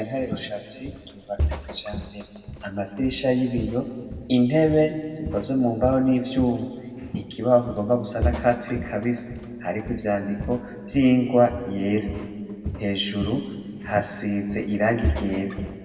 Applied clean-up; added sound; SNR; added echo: none; Walk, footsteps; 9 dB; reverberation time 1.9 s.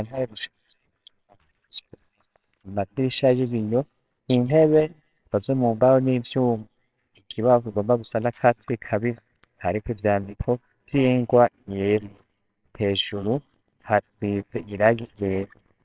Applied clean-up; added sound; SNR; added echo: neural separator model SepFormer WHAMR!.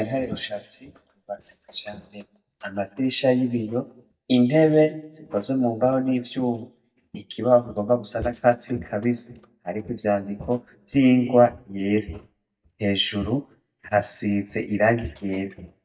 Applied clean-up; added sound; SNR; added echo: neural mask model DeepFilterNet 3.